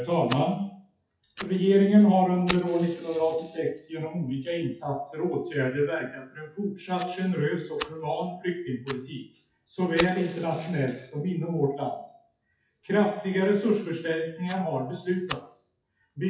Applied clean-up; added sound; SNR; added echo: classical method WPE with log-MMSE.